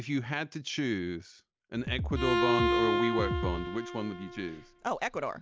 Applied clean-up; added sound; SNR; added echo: none; Drum kit + Bowed string instrument; -3 dB; none.